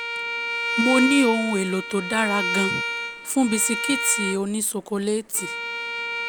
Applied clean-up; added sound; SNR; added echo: none; Bowed string instrument; 4 dB; none.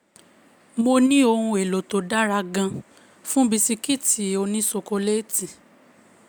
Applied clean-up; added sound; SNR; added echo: none; none; none; none.